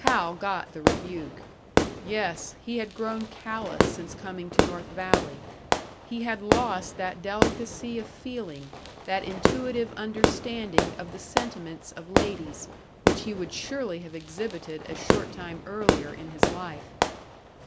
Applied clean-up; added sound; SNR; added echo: none; Fireworks; -4 dB; none.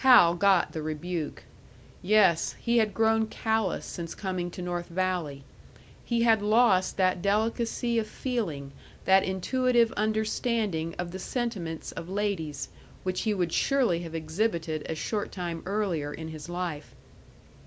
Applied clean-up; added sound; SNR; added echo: none; none; none; none.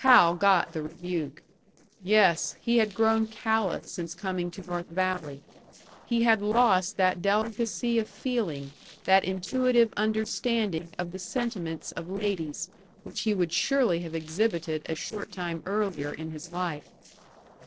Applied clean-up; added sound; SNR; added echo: neural separator model SepFormer DNS4.